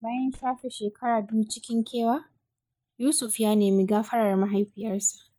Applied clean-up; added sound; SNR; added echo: neural mask model DeepFilterNet 3.